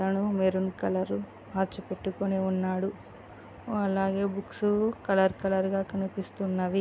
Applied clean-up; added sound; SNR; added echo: none; none; none; none.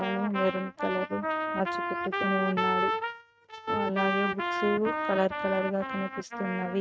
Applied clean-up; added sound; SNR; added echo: neural mask model RNNoise.